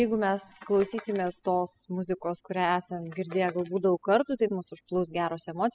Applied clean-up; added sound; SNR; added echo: classical method spectral subtraction.